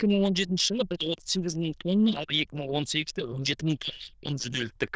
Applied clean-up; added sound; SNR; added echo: neural diffusion model UNIVERSE++.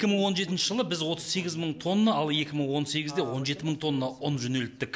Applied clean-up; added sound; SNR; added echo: none; none; none; none.